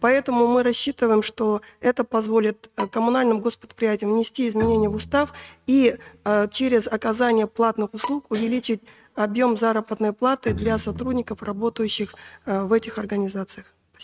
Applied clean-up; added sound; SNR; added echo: neural mask model RNNoise.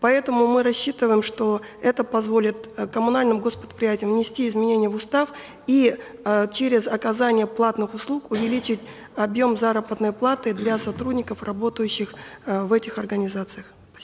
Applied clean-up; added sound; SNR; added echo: none; none; none; none.